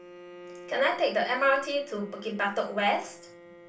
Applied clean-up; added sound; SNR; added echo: none; Bowed string instrument; 18 dB; reverberation time 0.3 s.